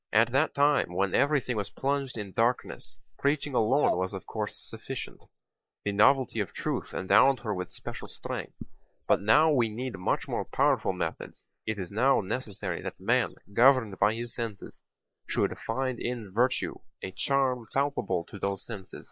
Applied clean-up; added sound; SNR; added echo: neural mask model Resemble Enhance denoiser.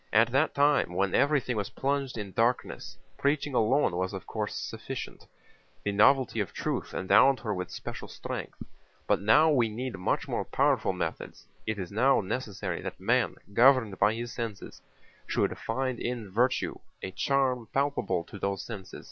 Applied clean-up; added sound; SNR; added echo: none; none; none; none.